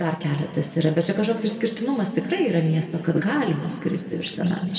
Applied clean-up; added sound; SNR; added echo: none; none; none; reverberation time 2.1 s.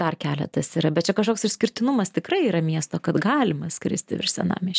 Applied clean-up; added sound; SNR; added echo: none; none; none; none.